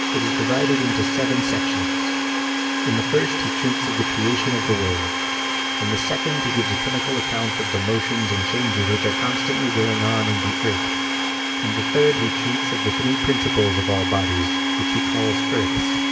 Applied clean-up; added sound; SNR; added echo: none; Domestic sounds, home sounds; -2 dB; reverberation time 1.9 s.